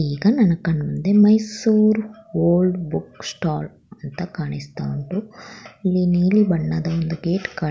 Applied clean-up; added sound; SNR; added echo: none; none; none; none.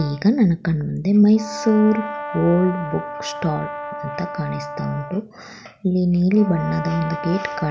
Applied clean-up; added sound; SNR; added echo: none; Brass instrument; 11 dB; none.